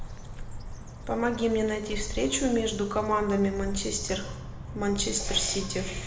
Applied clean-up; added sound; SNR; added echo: none; Bird; 8 dB; reverberation time 0.9 s.